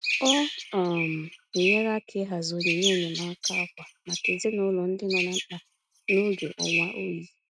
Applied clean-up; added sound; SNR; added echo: neural mask model RNNoise.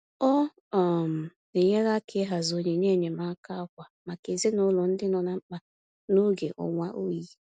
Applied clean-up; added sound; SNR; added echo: none; none; none; none.